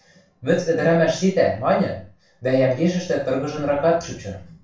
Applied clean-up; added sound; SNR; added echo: none; none; none; reverberation time 0.3 s.